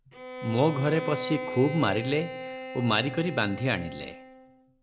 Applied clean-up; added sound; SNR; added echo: none; Bowed string instrument; 9 dB; none.